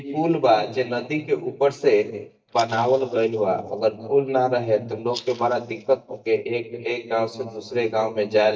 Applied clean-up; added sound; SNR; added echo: neural mask model DeepFilterNet 3.